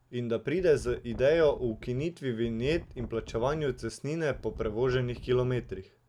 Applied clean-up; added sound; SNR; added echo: none; Wind; 14 dB; none.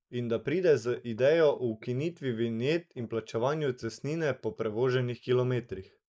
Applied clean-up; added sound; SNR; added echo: neural mask model Resemble Enhance denoiser.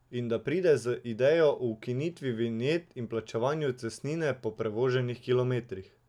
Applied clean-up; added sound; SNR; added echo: none; none; none; none.